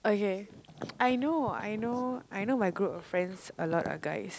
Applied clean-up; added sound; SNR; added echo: none; none; none; none.